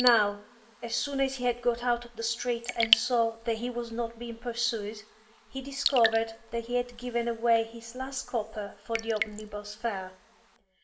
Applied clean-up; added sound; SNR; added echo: none; Raindrop / Drip; 8 dB; reverberation time 0.7 s.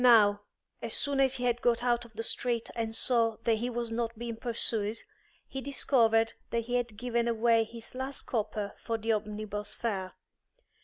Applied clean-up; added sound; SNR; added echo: none; none; none; none.